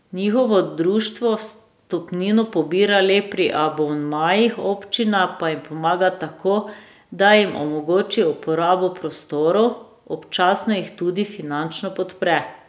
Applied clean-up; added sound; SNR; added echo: none; none; none; none.